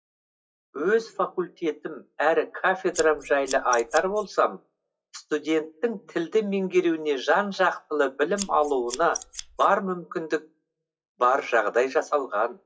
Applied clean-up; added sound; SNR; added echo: classical method WPE with log-MMSE.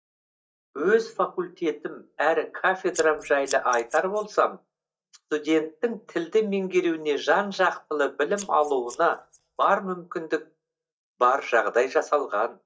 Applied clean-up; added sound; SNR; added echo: neural mask model DeepFilterNet 3.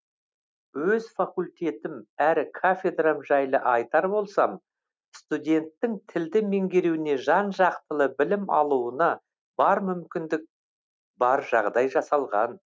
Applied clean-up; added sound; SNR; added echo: none; none; none; none.